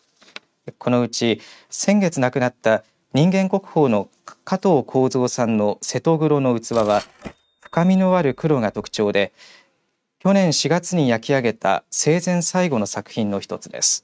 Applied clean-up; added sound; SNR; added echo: neural mask model RNNoise.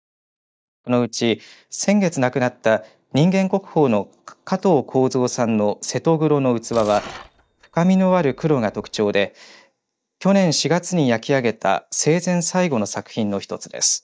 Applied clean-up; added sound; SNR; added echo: neural mask model DeepFilterNet 3.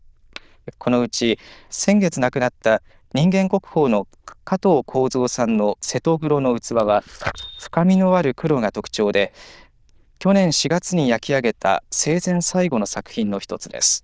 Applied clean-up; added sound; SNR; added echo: neural diffusion model UNIVERSE++.